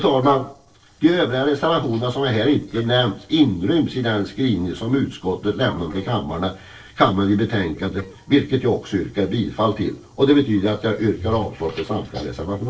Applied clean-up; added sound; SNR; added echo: neural separator model SepFormer DNS4.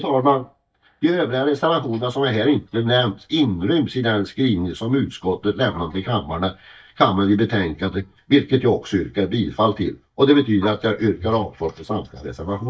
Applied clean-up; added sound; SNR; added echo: neural mask model DeepFilterNet 3.